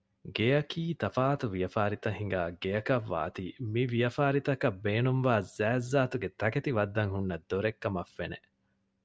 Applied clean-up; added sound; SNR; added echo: none; none; none; none.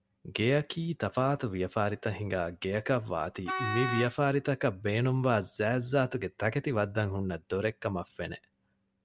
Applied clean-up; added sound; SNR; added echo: none; Wind instrument, woodwind instrument; 5 dB; none.